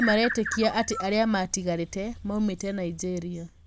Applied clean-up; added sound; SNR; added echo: none; Bird; 10 dB; none.